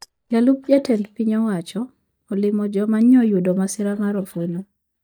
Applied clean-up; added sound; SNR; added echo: neural mask model DeepFilterNet 3.